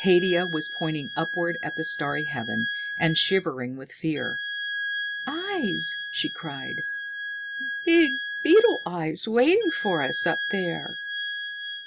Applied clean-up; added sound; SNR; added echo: none; Wind instrument, woodwind instrument; 6 dB; none.